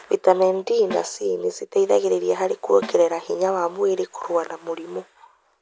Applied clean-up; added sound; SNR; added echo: none; Snare drum; 18 dB; none.